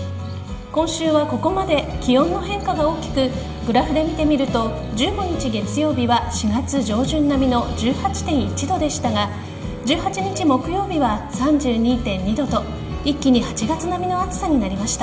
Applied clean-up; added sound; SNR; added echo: none; Bowed string instrument; 16 dB; reverberation time 2.9 s.